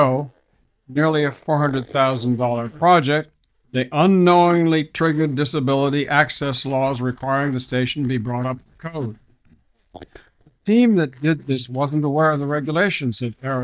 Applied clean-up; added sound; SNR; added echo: neural mask model DeepFilterNet 3.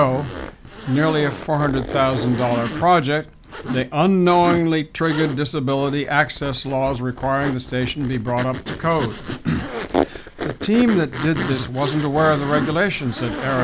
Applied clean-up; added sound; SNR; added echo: none; Zipper (clothing); 9 dB; none.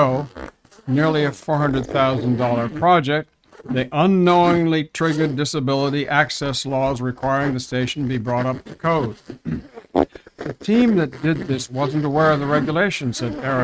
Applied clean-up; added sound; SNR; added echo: neural mask model RNNoise.